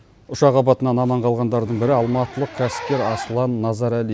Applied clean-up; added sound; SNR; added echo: none; Zipper (clothing); 15 dB; none.